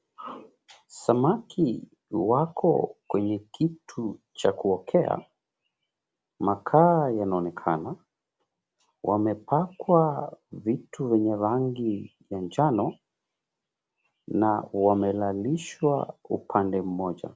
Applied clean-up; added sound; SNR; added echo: none; none; none; none.